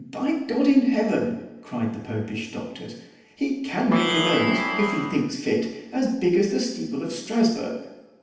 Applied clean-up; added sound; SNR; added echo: none; Plucked string instrument; 2 dB; reverberation time 0.9 s.